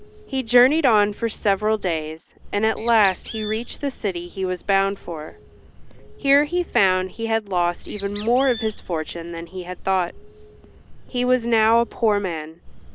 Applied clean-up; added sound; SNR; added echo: none; Bird; 15 dB; none.